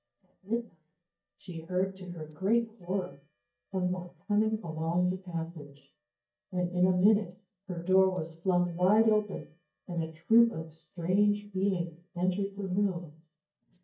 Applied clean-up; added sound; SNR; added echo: neural mask model DeepFilterNet 3.